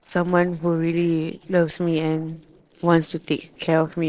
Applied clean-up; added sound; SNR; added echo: neural separator model SepFormer DNS4.